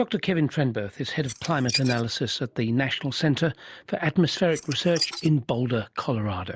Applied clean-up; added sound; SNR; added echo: neural mask model Resemble Enhance denoiser.